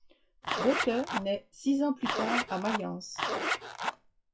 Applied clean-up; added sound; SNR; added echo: classical method WPE with log-MMSE.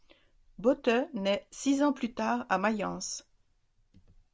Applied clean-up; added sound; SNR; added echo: none; none; none; none.